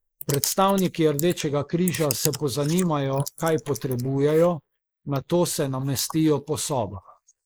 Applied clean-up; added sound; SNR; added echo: neural mask model Resemble Enhance denoiser.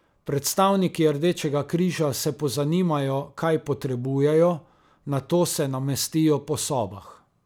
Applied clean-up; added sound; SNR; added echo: none; none; none; none.